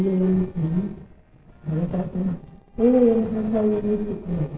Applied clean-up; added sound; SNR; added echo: neural separator model SepFormer DNS4.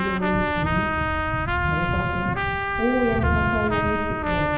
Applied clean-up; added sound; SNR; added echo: none; Trumpet; 0 dB; reverberation time 1.3 s.